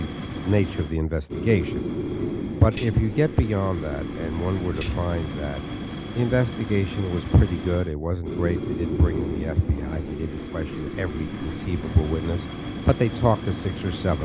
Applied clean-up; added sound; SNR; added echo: none; Fire + Tambourine; 6 dB; none.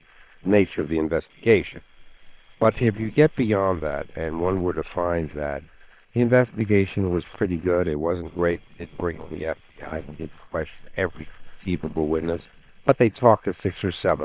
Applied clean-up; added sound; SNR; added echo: neural separator model SepFormer WHAM!.